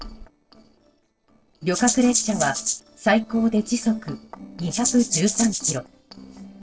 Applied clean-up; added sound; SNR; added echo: neural separator model SepFormer DNS4.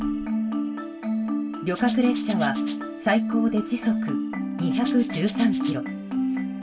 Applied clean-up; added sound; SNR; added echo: none; Rattle (instrument); 3 dB; reverberation time 0.2 s.